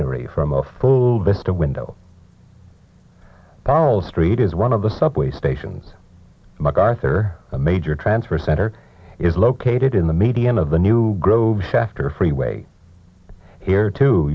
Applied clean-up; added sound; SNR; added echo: none; none; none; none.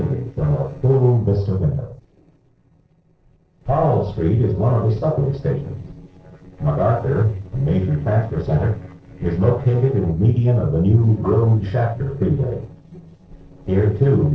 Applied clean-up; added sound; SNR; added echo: neural separator model SepFormer DNS4.